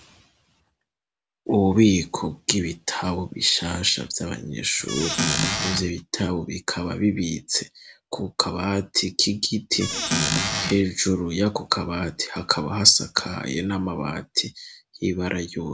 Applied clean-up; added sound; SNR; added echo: none; Squeak / Cupboard open or close; 0 dB; none.